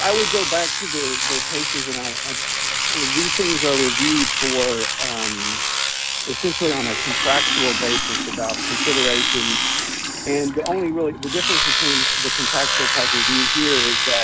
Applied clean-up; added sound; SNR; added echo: none; Domestic sounds, home sounds; -4 dB; none.